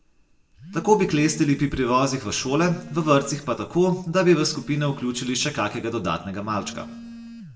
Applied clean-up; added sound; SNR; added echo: none; Telephone; 19 dB; reverberation time 0.6 s.